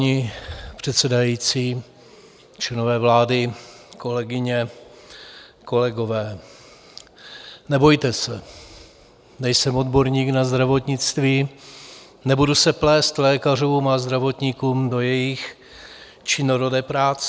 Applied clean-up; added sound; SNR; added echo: none; none; none; none.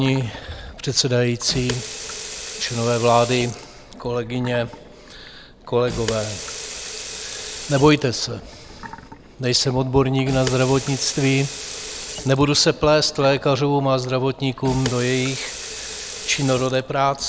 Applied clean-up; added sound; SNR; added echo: none; Sink (filling or washing) / Water tap, faucet; 12 dB; none.